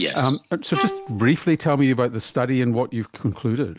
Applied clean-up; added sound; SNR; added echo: none; Bowed string instrument; 12 dB; none.